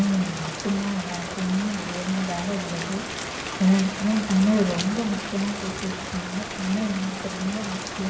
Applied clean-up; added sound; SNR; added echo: none; Rain; 7 dB; reverberation time 0.7 s.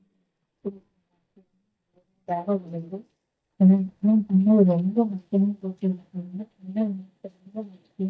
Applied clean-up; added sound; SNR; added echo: neural mask model DeepFilterNet 3.